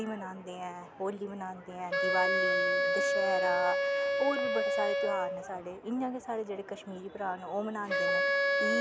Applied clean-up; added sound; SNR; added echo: none; Wind instrument, woodwind instrument; -4 dB; none.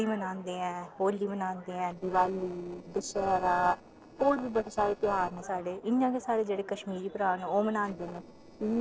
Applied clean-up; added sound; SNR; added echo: neural separator model SepFormer DNS4.